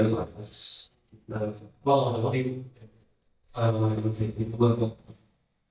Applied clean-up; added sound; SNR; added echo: neural mask model DeepFilterNet 3.